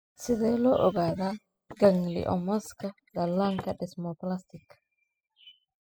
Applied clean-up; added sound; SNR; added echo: classical method spectral subtraction.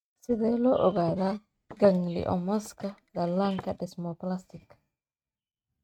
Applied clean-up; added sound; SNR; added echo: neural mask model RNNoise.